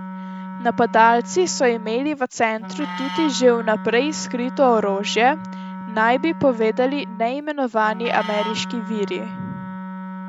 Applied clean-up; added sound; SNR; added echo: none; Wind instrument, woodwind instrument; 10 dB; none.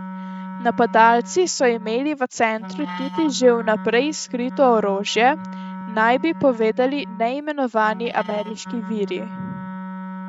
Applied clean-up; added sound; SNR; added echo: neural mask model RNNoise.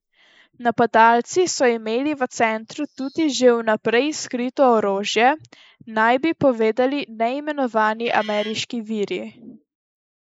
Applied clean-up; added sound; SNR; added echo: neural mask model Resemble Enhance denoiser.